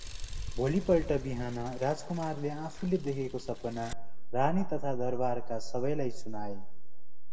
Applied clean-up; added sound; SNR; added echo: none; Mechanisms / Bicycle; -2 dB; reverberation time 1.0 s.